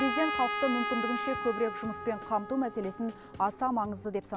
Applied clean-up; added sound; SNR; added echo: none; Trumpet; 5 dB; none.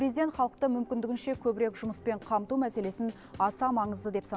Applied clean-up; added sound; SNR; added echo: none; none; none; none.